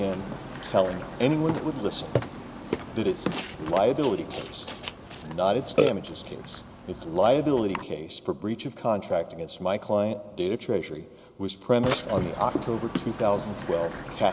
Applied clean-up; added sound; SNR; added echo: none; Burping, eructation; 7 dB; none.